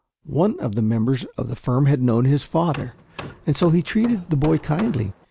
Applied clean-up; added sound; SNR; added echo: none; Hammer; 17 dB; none.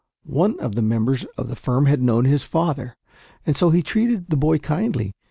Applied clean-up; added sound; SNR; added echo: none; none; none; none.